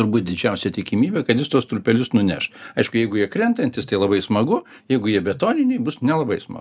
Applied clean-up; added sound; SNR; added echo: none; none; none; none.